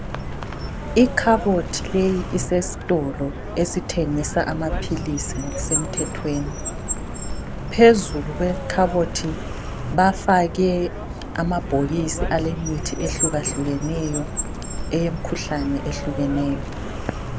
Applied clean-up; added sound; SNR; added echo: none; Car; 5 dB; none.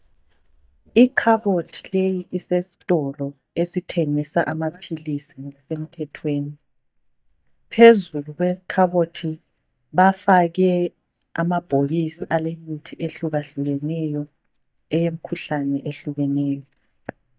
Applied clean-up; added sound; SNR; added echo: neural mask model DeepFilterNet 3.